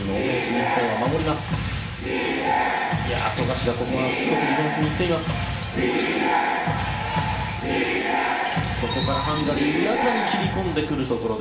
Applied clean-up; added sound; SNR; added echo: none; none; none; reverberation time 0.4 s.